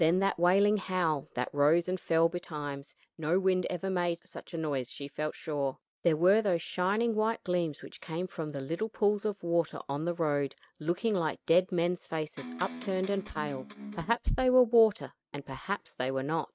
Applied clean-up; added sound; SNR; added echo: neural mask model RNNoise.